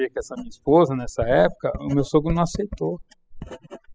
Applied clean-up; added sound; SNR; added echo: classical method spectral subtraction.